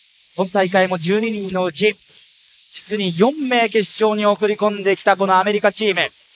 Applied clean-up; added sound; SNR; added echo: neural mask model Resemble Enhance denoiser.